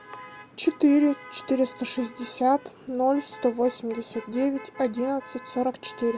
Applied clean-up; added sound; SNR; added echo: none; Motor vehicle (road); 19 dB; none.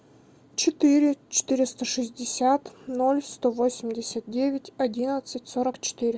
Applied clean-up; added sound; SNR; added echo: none; none; none; none.